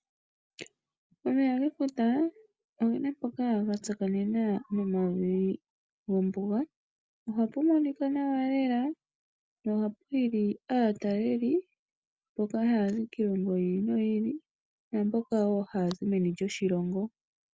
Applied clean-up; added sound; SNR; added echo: none; none; none; none.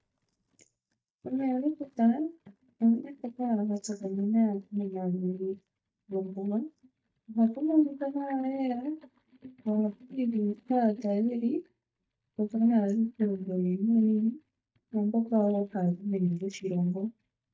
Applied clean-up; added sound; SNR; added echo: neural mask model DeepFilterNet 3.